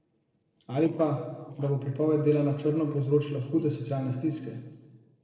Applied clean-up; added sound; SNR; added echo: neural separator model SepFormer DNS4.